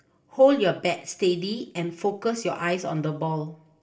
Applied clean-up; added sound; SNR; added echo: none; none; none; reverberation time 0.4 s.